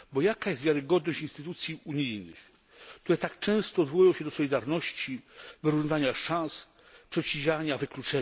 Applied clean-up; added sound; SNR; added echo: none; none; none; none.